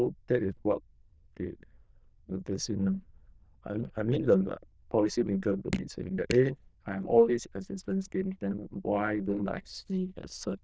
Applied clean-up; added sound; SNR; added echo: neural diffusion model UNIVERSE++.